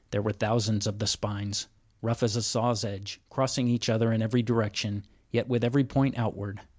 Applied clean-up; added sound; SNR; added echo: none; none; none; none.